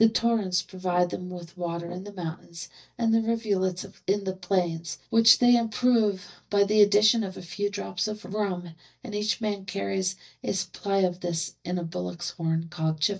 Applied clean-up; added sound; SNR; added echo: neural mask model DeepFilterNet 3.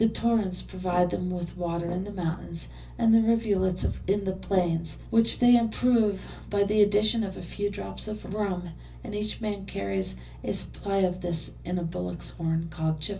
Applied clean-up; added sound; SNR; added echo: none; Brass instrument; 16 dB; reverberation time 0.4 s.